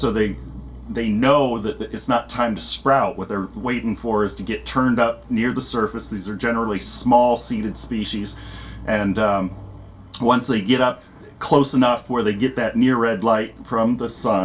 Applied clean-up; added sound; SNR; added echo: none; none; none; reverberation time 0.2 s.